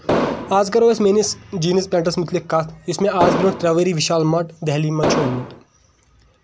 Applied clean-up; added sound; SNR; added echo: none; Explosion; 2 dB; none.